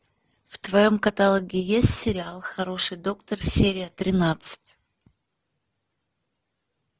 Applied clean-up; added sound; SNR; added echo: none; none; none; none.